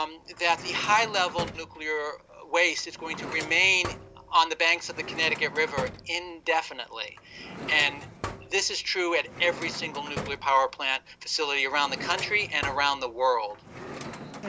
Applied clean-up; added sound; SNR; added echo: none; Drawer open or close; 13 dB; none.